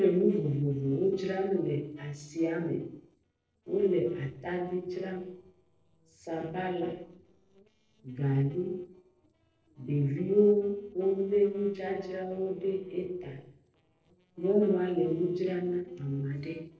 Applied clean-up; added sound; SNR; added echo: neural separator model SepFormer DNS4.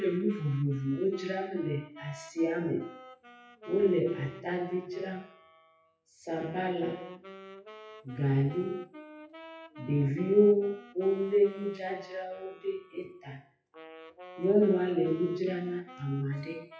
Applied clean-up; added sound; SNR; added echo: classical method WPE with log-MMSE.